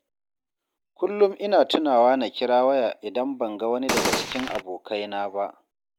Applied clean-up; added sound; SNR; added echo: none; Gunshot, gunfire; 1 dB; none.